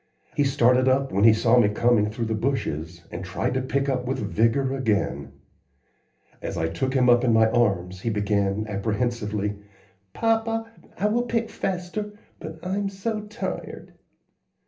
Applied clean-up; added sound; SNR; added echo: none; none; none; reverberation time 0.3 s.